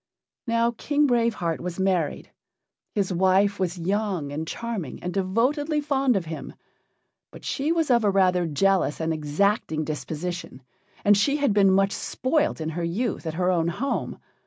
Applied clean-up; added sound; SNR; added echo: none; none; none; none.